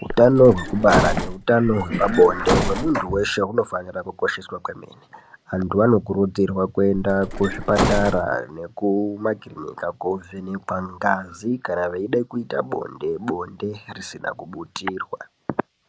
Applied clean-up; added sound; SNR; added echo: none; Bus; 3 dB; none.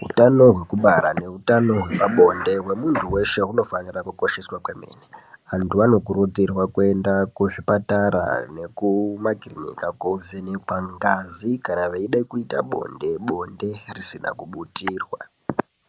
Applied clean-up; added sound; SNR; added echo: none; none; none; none.